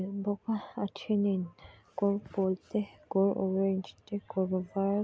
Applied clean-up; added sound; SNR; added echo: none; none; none; none.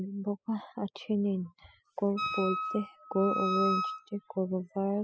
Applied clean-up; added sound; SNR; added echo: classical method spectral subtraction.